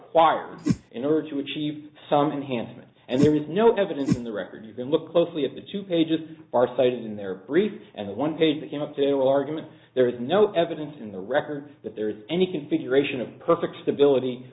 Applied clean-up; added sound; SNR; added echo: none; Whoosh, swoosh, swish; 1 dB; none.